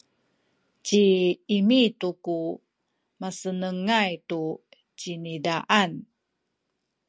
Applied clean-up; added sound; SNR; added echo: none; none; none; none.